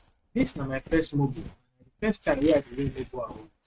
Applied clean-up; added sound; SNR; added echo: neural mask model RNNoise.